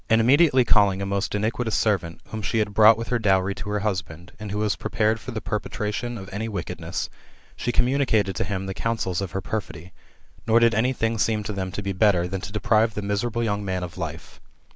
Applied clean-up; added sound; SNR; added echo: none; none; none; none.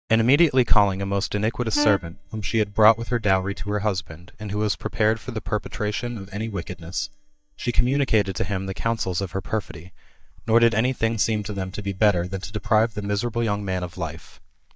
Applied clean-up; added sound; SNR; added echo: neural mask model DeepFilterNet 3.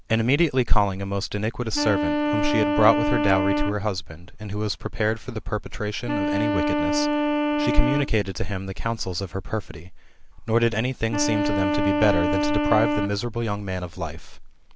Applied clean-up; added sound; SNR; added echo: none; Wind instrument, woodwind instrument; 2 dB; none.